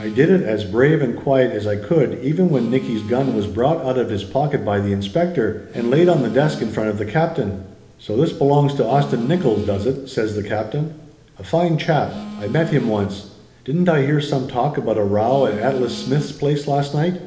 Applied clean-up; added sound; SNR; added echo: none; Telephone; 17 dB; reverberation time 1.1 s.